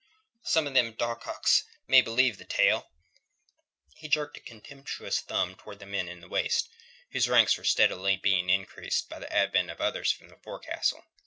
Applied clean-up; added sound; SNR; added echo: none; none; none; none.